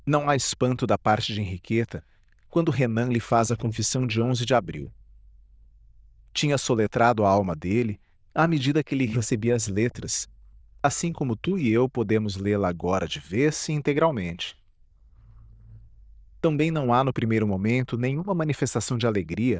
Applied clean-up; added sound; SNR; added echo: neural diffusion model UNIVERSE++.